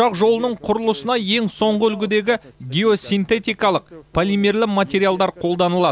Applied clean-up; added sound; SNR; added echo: none; none; none; none.